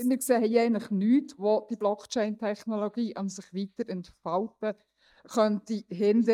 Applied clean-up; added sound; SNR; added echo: neural mask model DeepFilterNet 3.